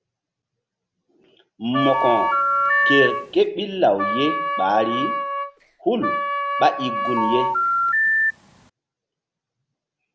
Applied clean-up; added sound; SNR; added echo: none; Wind instrument, woodwind instrument + Telephone; -2 dB; none.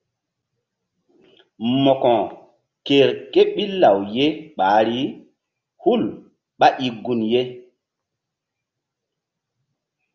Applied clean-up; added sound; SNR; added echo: none; none; none; none.